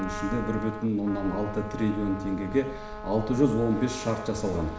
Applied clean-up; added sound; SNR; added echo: none; Trumpet; 11 dB; reverberation time 0.7 s.